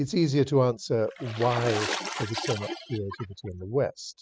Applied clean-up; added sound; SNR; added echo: classical method spectral subtraction.